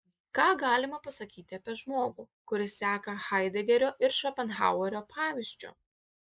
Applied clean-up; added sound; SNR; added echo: neural mask model Resemble Enhance denoiser.